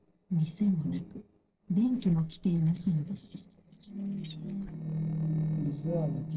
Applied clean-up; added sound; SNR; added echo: neural separator model SepFormer DNS4.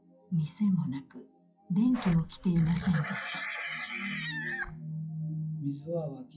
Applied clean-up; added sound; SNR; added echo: classical method WPE with log-MMSE.